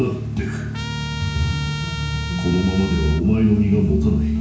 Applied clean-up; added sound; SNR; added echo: none; Trumpet; 13 dB; reverberation time 0.6 s.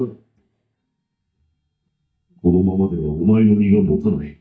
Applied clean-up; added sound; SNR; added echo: neural mask model DeepFilterNet 3.